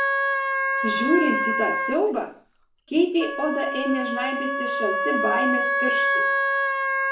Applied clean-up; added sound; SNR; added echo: none; Wind instrument, woodwind instrument; -2 dB; reverberation time 0.4 s.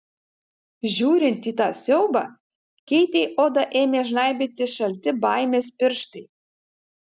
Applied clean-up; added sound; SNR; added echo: none; none; none; none.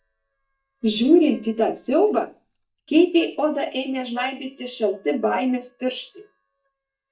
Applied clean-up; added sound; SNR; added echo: neural mask model DeepFilterNet 3.